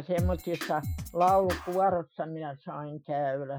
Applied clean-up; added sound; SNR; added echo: classical method Wiener filter.